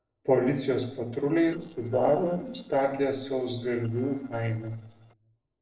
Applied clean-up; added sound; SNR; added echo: neural separator model SepFormer DNS4.